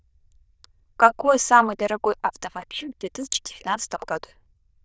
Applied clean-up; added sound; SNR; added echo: neural diffusion model UNIVERSE++.